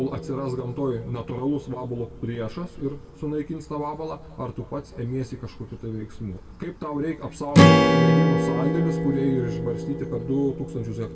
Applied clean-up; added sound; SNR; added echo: none; Strum; -4 dB; reverberation time 1.5 s.